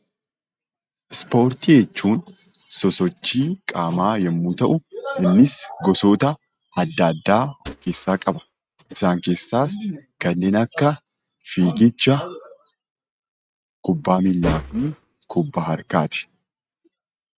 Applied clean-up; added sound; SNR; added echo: neural mask model RNNoise.